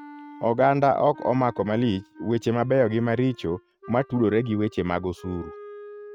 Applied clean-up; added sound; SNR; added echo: neural mask model RNNoise.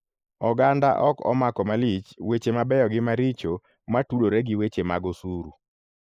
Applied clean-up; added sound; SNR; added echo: neural mask model Resemble Enhance denoiser.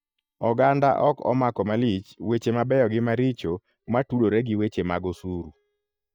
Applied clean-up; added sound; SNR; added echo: neural mask model DeepFilterNet 3.